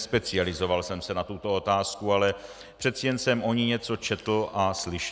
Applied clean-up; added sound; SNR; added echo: none; none; none; none.